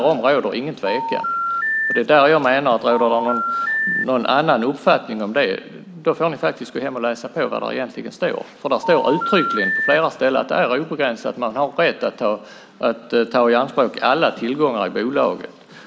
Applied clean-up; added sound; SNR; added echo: none; Telephone; 4 dB; none.